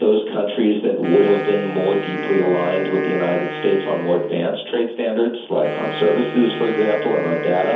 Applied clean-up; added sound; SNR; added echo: none; Wind instrument, woodwind instrument; 10 dB; reverberation time 0.5 s.